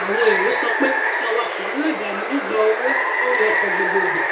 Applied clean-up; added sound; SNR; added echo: none; Water; -1 dB; reverberation time 0.5 s.